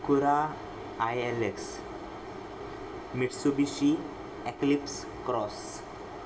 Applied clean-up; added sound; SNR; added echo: none; none; none; reverberation time 0.2 s.